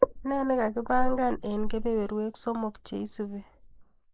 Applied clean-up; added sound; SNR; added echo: neural mask model Resemble Enhance denoiser.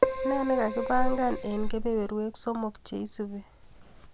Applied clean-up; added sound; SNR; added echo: none; Keyboard (musical); -2 dB; none.